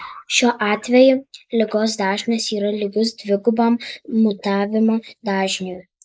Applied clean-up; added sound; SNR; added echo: neural mask model Resemble Enhance denoiser.